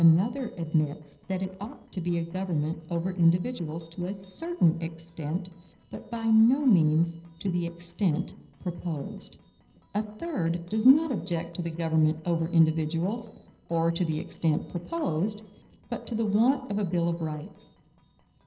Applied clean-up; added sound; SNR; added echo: neural separator model SepFormer DNS4.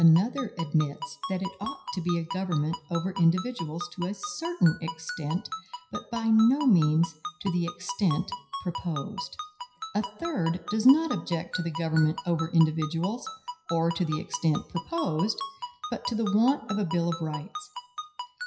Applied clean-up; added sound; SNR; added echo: classical method WPE with log-MMSE.